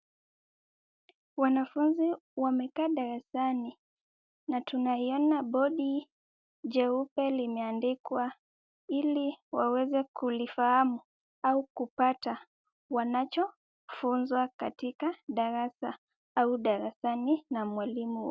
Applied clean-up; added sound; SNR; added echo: none; none; none; none.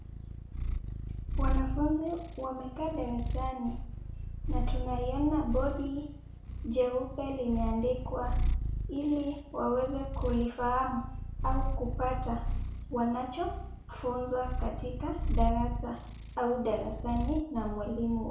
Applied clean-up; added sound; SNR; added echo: none; Purr; 1 dB; reverberation time 0.6 s.